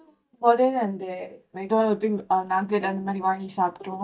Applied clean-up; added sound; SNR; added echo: neural mask model DeepFilterNet 3.